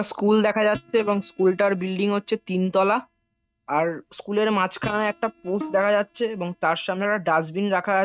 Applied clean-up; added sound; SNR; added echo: neural mask model RNNoise.